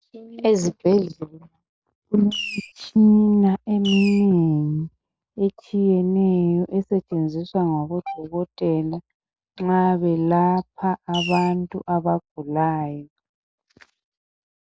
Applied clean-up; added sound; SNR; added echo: none; Fireworks; 8 dB; none.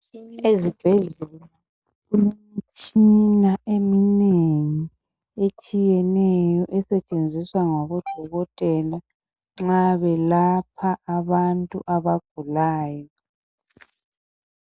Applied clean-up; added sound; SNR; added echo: none; none; none; none.